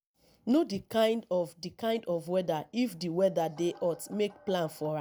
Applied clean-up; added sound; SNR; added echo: none; none; none; none.